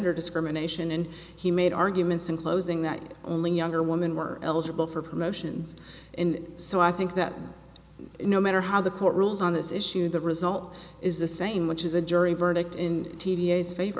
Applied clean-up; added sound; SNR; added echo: none; none; none; none.